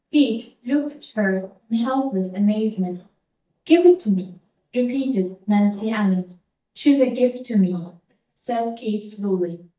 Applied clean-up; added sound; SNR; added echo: neural mask model DeepFilterNet 3.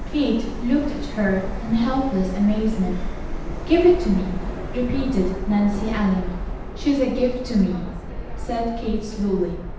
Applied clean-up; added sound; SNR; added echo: none; Subway, metro, underground; 5 dB; reverberation time 0.9 s.